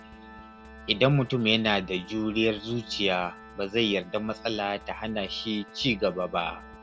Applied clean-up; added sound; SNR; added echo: none; Organ + Drum kit; 19 dB; none.